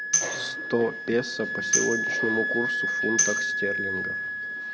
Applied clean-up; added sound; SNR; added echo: none; Wind instrument, woodwind instrument + Tambourine; -3 dB; none.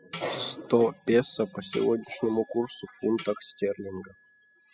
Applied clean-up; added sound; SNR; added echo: classical method spectral subtraction.